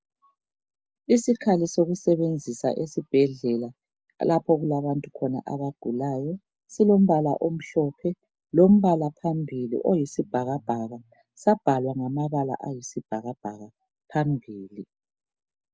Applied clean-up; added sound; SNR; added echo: none; none; none; none.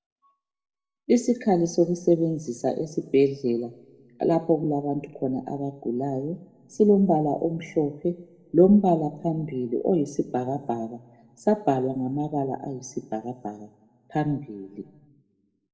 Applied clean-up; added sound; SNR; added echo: none; none; none; reverberation time 0.7 s.